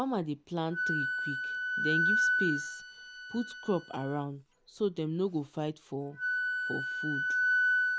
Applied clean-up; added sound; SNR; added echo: none; Wind instrument, woodwind instrument; -3 dB; none.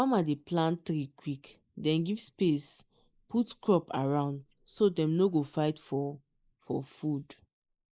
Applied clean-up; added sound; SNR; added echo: neural mask model Resemble Enhance denoiser.